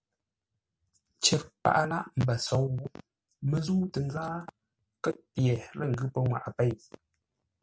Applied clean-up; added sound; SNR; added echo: none; none; none; none.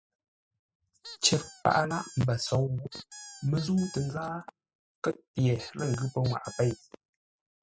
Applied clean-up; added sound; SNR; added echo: classical method spectral subtraction.